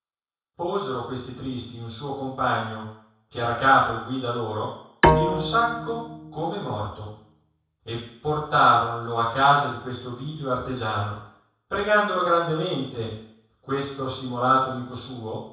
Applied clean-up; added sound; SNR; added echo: none; Bowed string instrument; 0 dB; reverberation time 0.7 s.